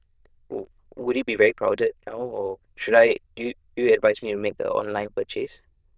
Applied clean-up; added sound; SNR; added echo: neural diffusion model UNIVERSE++.